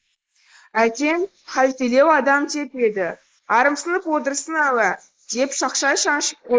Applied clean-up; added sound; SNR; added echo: neural mask model Resemble Enhance denoiser.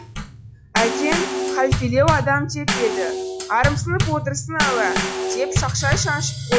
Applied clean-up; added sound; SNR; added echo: classical method log-MMSE.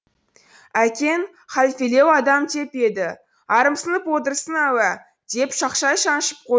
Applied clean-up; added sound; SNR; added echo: none; none; none; none.